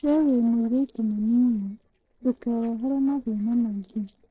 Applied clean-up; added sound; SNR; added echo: neural separator model SepFormer DNS4.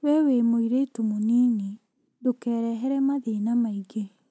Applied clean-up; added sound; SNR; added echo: none; none; none; none.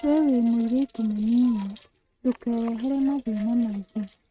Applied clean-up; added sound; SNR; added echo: neural mask model RNNoise.